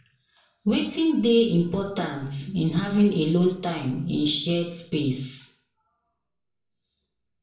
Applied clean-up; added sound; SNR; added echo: none; none; none; reverberation time 0.5 s.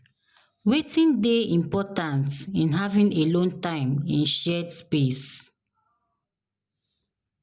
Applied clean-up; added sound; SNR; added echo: none; none; none; none.